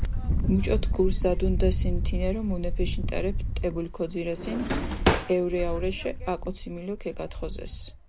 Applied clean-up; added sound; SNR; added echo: none; Wind + Drawer open or close; -2 dB; none.